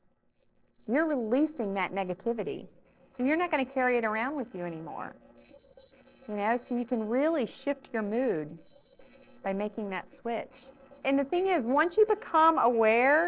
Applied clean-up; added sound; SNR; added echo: neural separator model SepFormer DNS4.